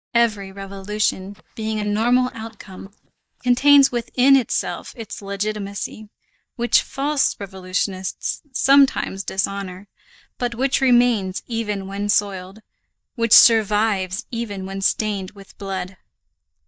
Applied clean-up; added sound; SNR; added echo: neural mask model DeepFilterNet 3.